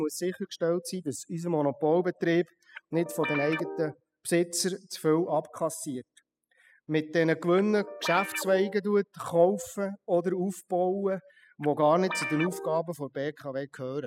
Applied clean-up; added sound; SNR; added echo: classical method spectral subtraction.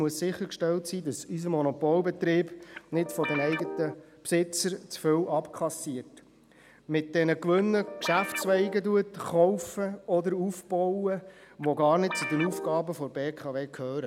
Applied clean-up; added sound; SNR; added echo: none; Guitar; 8 dB; none.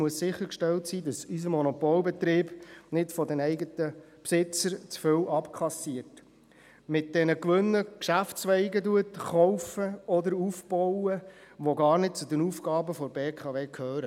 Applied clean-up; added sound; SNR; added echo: none; none; none; none.